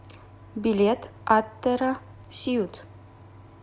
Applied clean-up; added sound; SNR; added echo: none; none; none; none.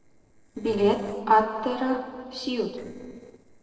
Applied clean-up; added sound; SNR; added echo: neural separator model SepFormer DNS4.